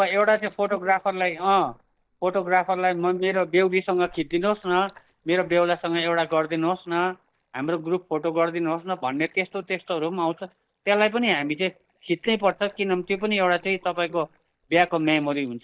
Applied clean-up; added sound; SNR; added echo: neural mask model DeepFilterNet 3.